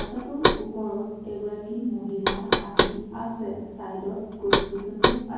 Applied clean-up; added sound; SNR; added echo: none; Knock; -5 dB; reverberation time 1.3 s.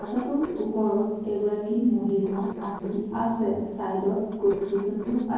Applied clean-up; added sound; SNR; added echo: neural separator model SepFormer DNS4.